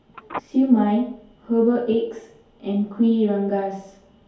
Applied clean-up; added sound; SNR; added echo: none; Telephone; 19 dB; reverberation time 2.4 s.